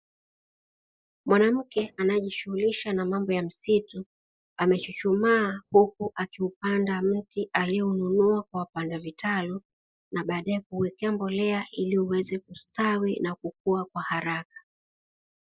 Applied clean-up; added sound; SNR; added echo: neural mask model Resemble Enhance denoiser.